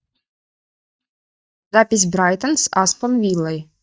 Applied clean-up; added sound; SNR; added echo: neural mask model DeepFilterNet 3.